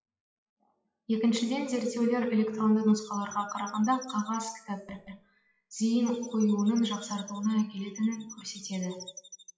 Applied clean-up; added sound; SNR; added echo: classical method WPE with log-MMSE.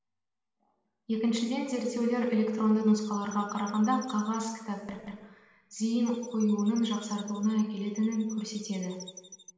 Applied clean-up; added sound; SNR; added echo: none; Chirp, tweet; 20 dB; reverberation time 1.1 s.